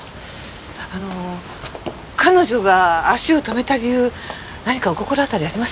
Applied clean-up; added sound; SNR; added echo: none; none; none; none.